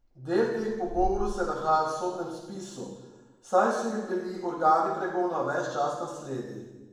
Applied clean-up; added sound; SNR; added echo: none; none; none; reverberation time 1.1 s.